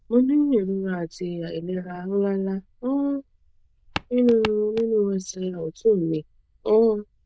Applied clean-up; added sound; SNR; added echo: neural diffusion model UNIVERSE++.